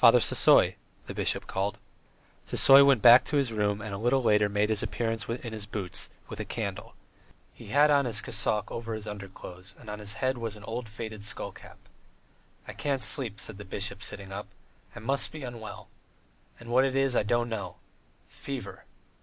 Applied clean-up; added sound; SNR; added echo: none; none; none; none.